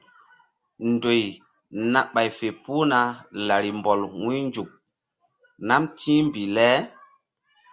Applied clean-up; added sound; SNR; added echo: none; none; none; none.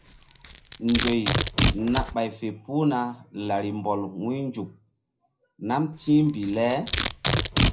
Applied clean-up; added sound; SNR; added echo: none; Domestic sounds, home sounds; 0 dB; reverberation time 0.4 s.